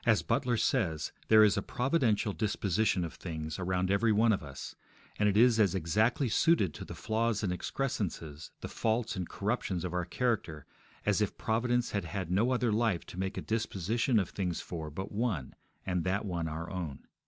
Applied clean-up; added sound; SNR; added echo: none; none; none; none.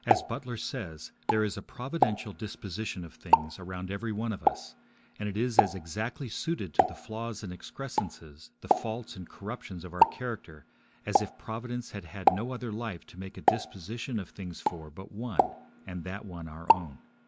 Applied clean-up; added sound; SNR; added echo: none; Explosion; -3 dB; none.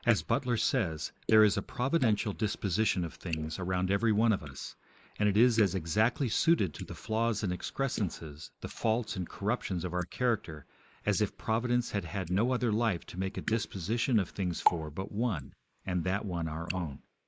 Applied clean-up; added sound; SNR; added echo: neural mask model Resemble Enhance denoiser.